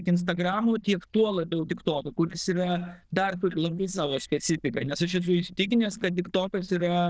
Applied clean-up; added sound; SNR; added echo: neural diffusion model UNIVERSE++.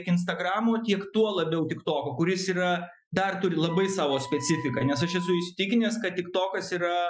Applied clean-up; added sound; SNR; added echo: classical method Wiener filter.